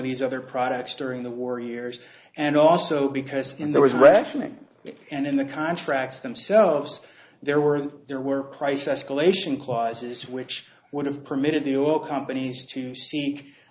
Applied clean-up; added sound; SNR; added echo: none; none; none; none.